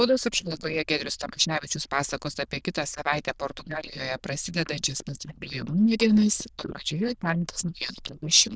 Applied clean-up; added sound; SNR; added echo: neural diffusion model UNIVERSE++.